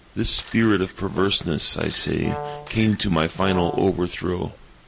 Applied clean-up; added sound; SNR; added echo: none; Shatter + Brass instrument; 12 dB; none.